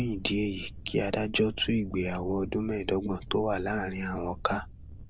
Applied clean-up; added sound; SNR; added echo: none; Thunder; 13 dB; none.